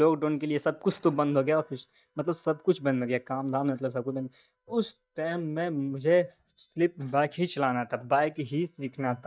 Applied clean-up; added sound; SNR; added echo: neural mask model DeepFilterNet 3.